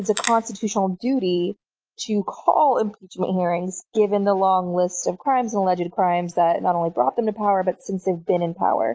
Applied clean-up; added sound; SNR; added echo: none; Crackle; 9 dB; none.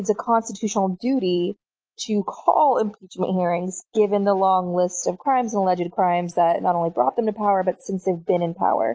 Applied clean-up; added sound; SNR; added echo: none; none; none; none.